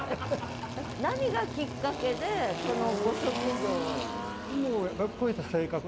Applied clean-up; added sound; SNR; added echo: none; Engine; 4 dB; none.